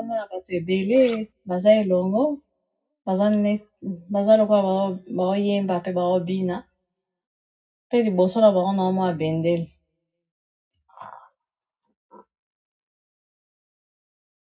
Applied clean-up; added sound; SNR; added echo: none; Cutlery, silverware; 19 dB; reverberation time 0.4 s.